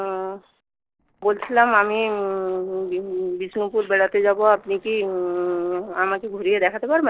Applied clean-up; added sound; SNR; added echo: neural separator model SepFormer DNS4.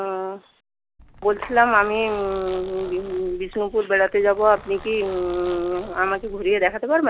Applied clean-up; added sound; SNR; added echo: none; Zipper (clothing); 18 dB; none.